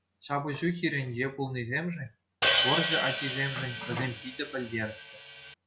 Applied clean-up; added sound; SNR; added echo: none; Hi-hat; -5 dB; none.